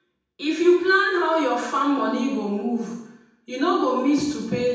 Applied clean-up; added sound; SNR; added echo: none; none; none; reverberation time 0.8 s.